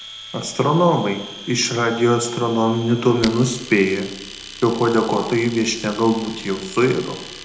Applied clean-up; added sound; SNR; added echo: none; Domestic sounds, home sounds; 16 dB; reverberation time 0.7 s.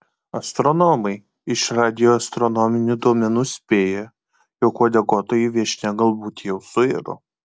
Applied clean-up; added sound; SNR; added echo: none; none; none; none.